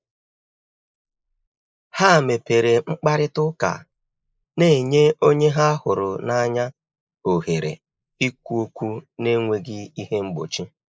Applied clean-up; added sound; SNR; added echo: neural mask model Resemble Enhance denoiser.